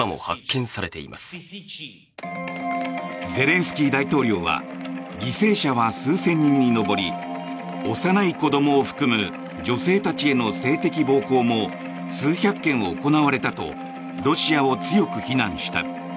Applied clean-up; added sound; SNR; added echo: none; none; none; none.